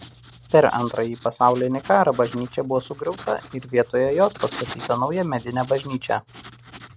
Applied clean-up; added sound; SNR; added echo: none; Writing; 15 dB; none.